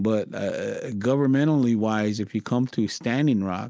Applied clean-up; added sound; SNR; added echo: none; none; none; none.